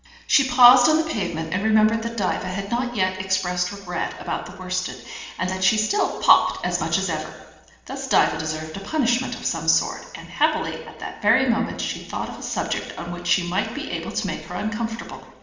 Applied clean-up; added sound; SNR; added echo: none; none; none; reverberation time 1.1 s.